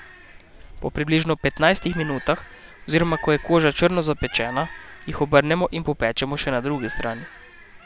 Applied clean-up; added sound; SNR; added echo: none; Bird; 17 dB; none.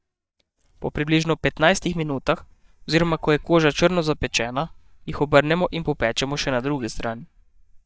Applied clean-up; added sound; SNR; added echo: neural mask model DeepFilterNet 3.